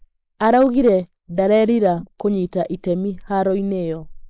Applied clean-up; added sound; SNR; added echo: neural mask model Resemble Enhance denoiser.